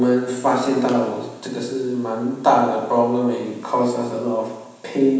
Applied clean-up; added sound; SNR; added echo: none; none; none; reverberation time 1.1 s.